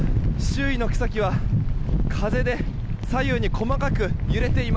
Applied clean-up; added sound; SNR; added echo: none; none; none; none.